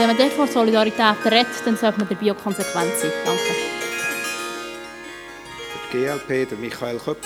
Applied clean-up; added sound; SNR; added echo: none; Harp; 6 dB; none.